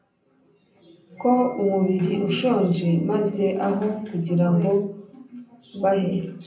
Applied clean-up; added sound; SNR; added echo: none; none; none; reverberation time 0.6 s.